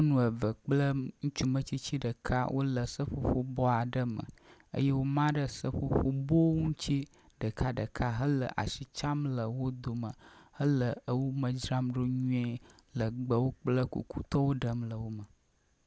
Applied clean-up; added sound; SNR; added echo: none; none; none; none.